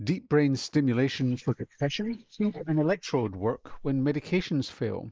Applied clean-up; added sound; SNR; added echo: neural mask model Resemble Enhance denoiser.